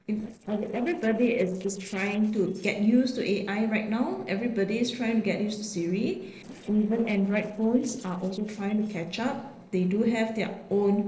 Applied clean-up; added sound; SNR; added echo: neural separator model SepFormer DNS4.